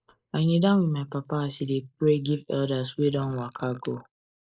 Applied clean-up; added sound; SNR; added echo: neural mask model Resemble Enhance denoiser.